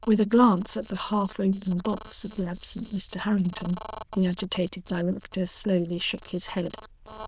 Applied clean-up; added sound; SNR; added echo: neural diffusion model UNIVERSE++.